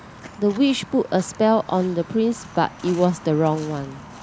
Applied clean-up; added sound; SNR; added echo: none; Walk, footsteps; 19 dB; none.